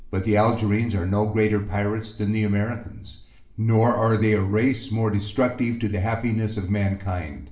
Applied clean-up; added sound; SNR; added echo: none; none; none; reverberation time 0.5 s.